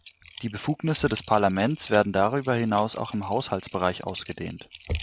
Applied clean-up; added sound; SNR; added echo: none; Typing; 15 dB; none.